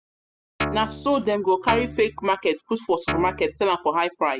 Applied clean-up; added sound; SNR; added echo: classical method spectral subtraction.